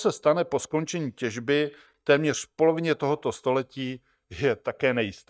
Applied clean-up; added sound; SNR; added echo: neural mask model DeepFilterNet 3.